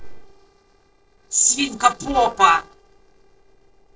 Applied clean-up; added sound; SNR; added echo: neural separator model SepFormer DNS4.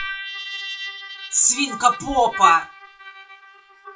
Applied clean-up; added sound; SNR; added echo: classical method WPE with log-MMSE.